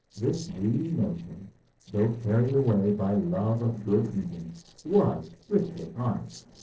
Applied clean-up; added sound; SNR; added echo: neural separator model SepFormer DNS4.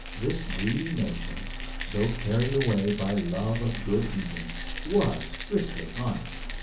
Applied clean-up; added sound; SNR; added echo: none; Rattle; 4 dB; reverberation time 0.8 s.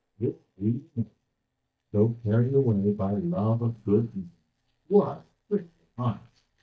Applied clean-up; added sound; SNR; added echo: neural mask model DeepFilterNet 3.